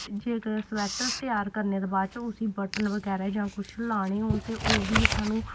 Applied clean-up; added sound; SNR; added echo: none; Writing; 4 dB; none.